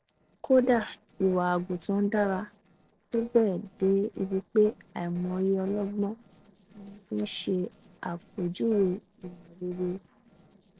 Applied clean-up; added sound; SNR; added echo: neural separator model SepFormer DNS4.